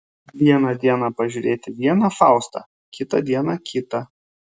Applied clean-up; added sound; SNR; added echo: none; none; none; none.